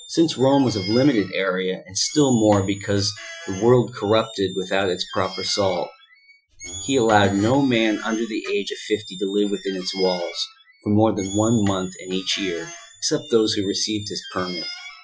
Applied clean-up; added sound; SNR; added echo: classical method Wiener filter.